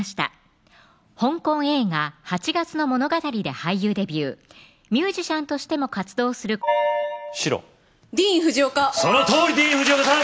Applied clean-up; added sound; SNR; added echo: none; none; none; none.